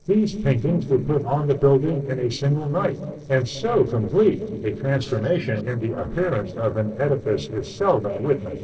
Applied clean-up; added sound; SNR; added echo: neural separator model SepFormer DNS4.